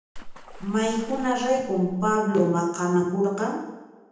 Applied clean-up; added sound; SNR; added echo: none; Water / Splash, splatter; 15 dB; reverberation time 0.9 s.